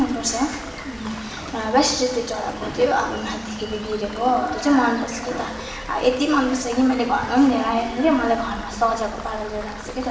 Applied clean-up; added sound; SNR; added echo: none; Rain; 14 dB; reverberation time 1.0 s.